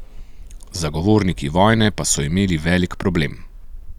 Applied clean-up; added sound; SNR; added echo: none; Mechanical fan; 13 dB; none.